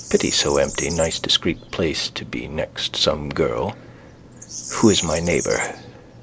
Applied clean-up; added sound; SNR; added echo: none; Bird vocalization, bird call, bird song; 12 dB; none.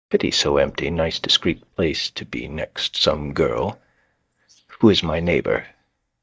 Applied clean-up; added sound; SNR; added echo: neural mask model DeepFilterNet 3.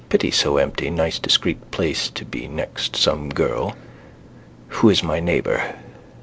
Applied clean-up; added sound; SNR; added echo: none; none; none; none.